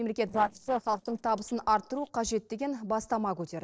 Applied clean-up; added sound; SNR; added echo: neural separator model SepFormer DNS4.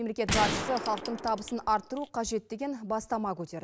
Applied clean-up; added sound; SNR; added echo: none; Gunshot, gunfire; 3 dB; none.